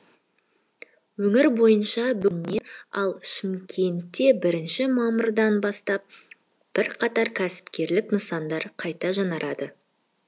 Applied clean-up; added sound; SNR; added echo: none; none; none; none.